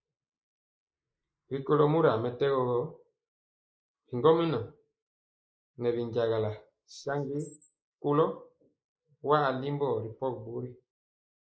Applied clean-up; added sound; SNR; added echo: neural mask model Resemble Enhance denoiser.